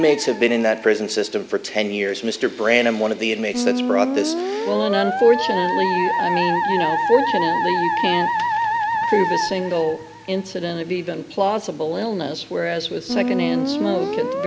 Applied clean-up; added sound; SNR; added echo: none; Musical instrument; 3 dB; none.